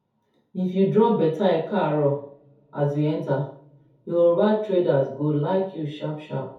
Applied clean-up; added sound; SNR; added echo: none; none; none; reverberation time 0.6 s.